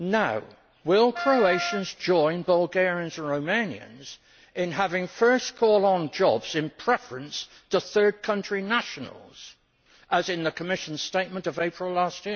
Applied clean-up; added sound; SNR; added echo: none; Wind instrument, woodwind instrument; 8 dB; none.